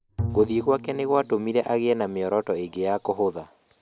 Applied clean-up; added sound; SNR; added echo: none; Bowed string instrument; 12 dB; none.